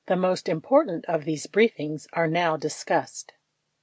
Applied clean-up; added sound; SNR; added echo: none; none; none; none.